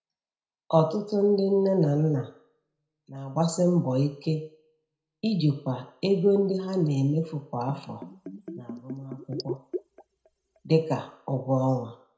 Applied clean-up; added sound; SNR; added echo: none; Bathtub (filling or washing); 13 dB; reverberation time 0.5 s.